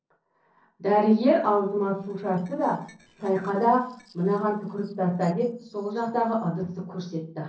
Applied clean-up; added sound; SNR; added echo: neural separator model SepFormer DNS4.